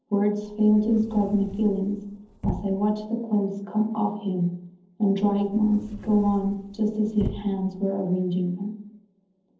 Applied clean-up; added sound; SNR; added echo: neural separator model SepFormer DNS4.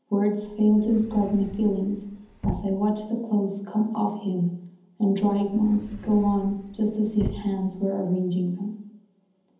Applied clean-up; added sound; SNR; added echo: none; Sliding door / Slam / Wood; 13 dB; reverberation time 0.8 s.